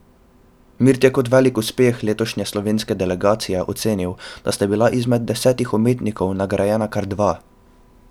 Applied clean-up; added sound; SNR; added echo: none; none; none; none.